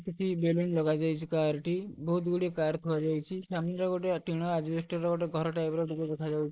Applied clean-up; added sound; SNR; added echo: neural mask model Resemble Enhance denoiser.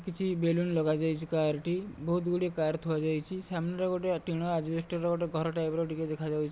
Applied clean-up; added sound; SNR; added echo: none; none; none; none.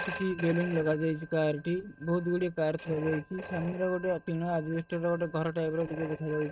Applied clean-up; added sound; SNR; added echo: neural mask model RNNoise.